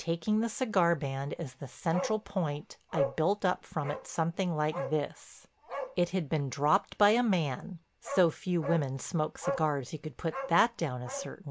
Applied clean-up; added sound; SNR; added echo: none; Bark; 11 dB; none.